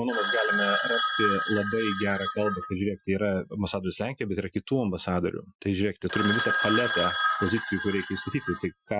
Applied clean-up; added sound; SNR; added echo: classical method Wiener filter.